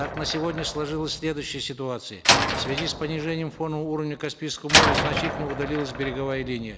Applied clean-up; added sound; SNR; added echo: none; Slam; -2 dB; none.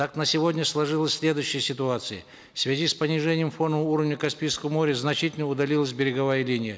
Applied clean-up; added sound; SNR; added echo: none; none; none; none.